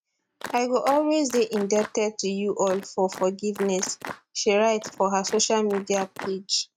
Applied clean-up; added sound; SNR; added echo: neural mask model RNNoise.